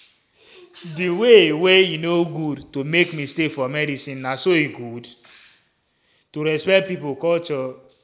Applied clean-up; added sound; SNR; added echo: none; none; none; none.